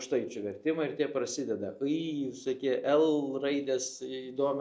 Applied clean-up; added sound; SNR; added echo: none; none; none; none.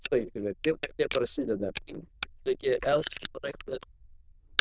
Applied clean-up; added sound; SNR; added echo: neural diffusion model UNIVERSE++.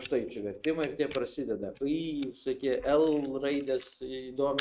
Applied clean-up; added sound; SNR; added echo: neural mask model RNNoise.